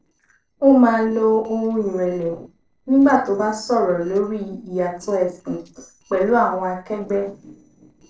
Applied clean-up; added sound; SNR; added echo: neural separator model SepFormer DNS4.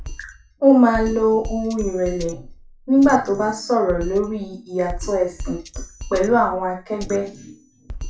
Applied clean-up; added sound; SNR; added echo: classical method WPE with log-MMSE.